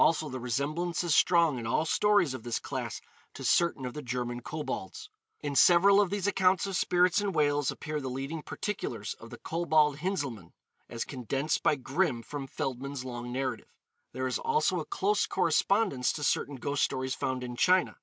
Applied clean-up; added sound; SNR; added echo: none; none; none; none.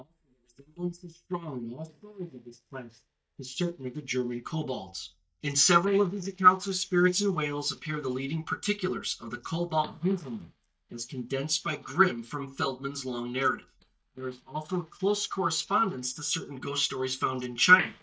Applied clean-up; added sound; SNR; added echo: neural mask model DeepFilterNet 3.